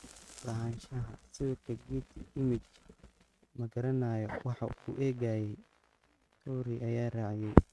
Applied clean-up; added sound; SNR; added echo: neural mask model RNNoise.